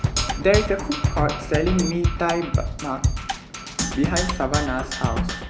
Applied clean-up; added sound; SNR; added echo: none; Percussion; 0 dB; none.